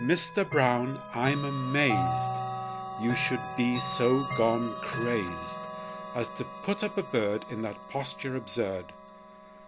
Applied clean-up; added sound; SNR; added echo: none; Chime / Clock; 6 dB; none.